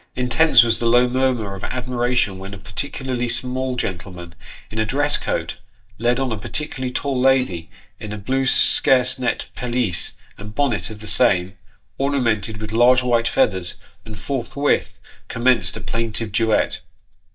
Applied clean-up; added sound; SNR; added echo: neural mask model DeepFilterNet 3.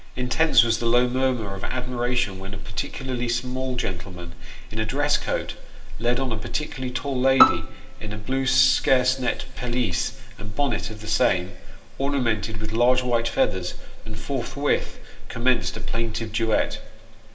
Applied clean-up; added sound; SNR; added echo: none; Bowed string instrument; 5 dB; reverberation time 2.8 s.